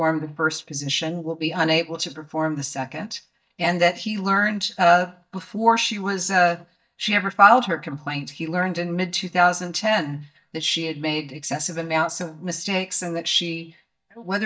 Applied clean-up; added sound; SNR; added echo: neural mask model DeepFilterNet 3.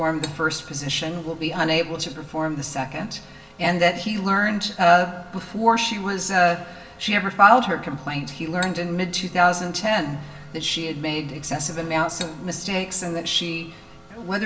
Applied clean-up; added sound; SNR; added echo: none; Cutlery, silverware; 15 dB; reverberation time 0.4 s.